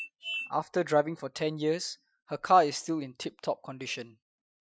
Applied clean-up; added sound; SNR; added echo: classical method Wiener filter.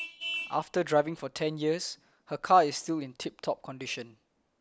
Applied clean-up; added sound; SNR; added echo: none; Vehicle horn, car horn, honking; 15 dB; none.